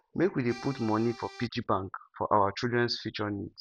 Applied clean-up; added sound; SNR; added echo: none; Accordion; 17 dB; none.